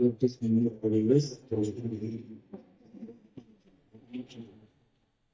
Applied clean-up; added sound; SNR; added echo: neural mask model DeepFilterNet 3.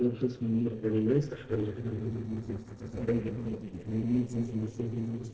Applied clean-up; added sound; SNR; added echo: neural separator model SepFormer DNS4.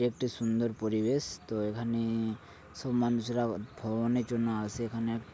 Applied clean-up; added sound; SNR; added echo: none; none; none; none.